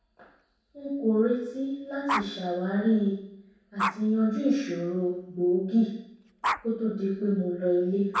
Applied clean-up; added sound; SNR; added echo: none; Dog; 10 dB; reverberation time 0.7 s.